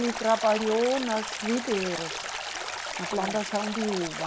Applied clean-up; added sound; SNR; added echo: none; Stream; 6 dB; none.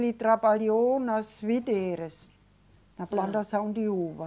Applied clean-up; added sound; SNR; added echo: none; none; none; none.